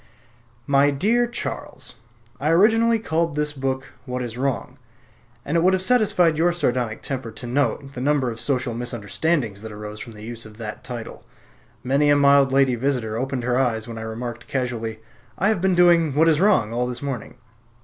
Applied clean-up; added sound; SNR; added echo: none; none; none; none.